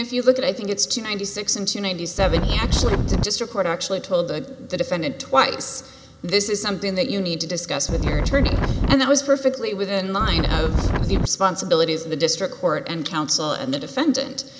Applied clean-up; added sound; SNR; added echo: none; Wind; -2 dB; none.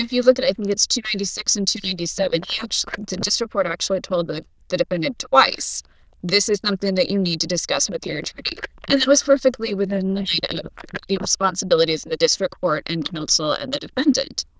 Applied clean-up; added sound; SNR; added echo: neural diffusion model UNIVERSE++.